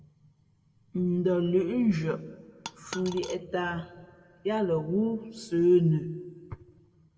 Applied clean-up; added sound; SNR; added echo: none; Coin (dropping); 13 dB; reverberation time 1.2 s.